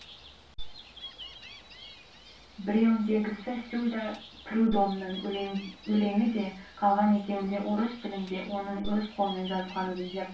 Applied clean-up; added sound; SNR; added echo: none; Gull, seagull; 14 dB; reverberation time 0.3 s.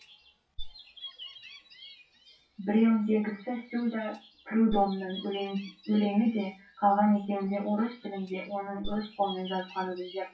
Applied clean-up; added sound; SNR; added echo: classical method WPE with log-MMSE.